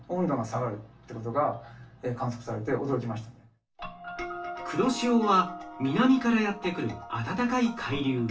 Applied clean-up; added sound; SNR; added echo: none; none; none; reverberation time 0.3 s.